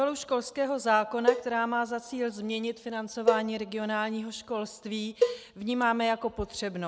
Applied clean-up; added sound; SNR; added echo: none; Cowbell; 2 dB; none.